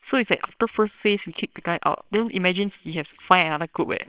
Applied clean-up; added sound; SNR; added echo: neural separator model SepFormer WHAMR!.